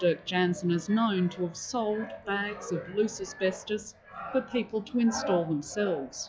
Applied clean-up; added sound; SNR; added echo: classical method log-MMSE.